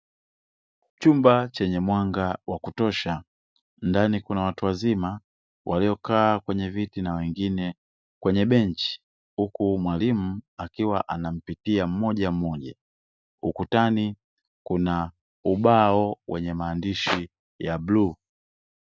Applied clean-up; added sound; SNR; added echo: none; none; none; none.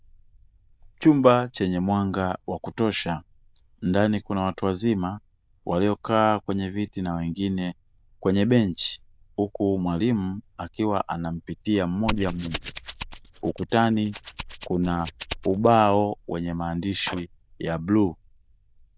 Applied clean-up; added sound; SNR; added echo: neural diffusion model UNIVERSE++.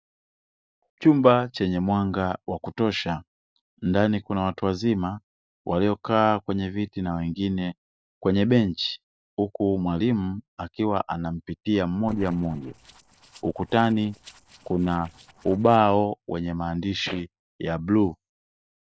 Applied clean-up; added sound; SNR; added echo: neural separator model SepFormer DNS4.